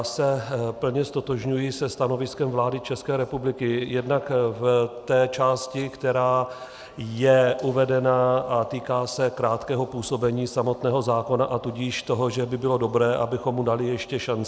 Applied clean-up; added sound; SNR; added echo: none; none; none; none.